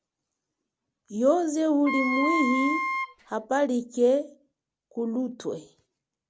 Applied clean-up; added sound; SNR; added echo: none; Wind instrument, woodwind instrument; 2 dB; none.